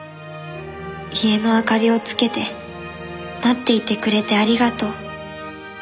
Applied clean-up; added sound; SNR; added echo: none; none; none; none.